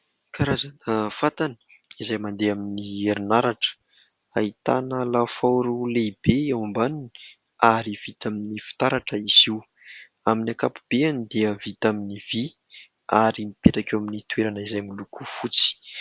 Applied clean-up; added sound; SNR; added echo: none; none; none; none.